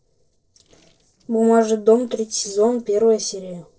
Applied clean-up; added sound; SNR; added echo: neural separator model SepFormer DNS4.